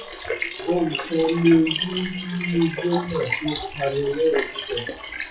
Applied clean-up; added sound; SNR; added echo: classical method WPE with log-MMSE.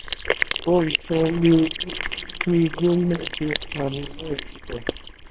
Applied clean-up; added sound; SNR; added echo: neural separator model SepFormer WHAMR!.